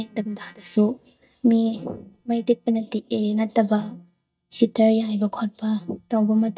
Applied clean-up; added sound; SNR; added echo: neural mask model DeepFilterNet 3.